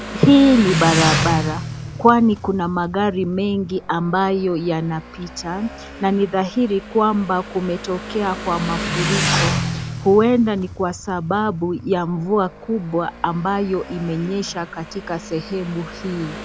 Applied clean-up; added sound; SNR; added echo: none; Motorcycle; 8 dB; none.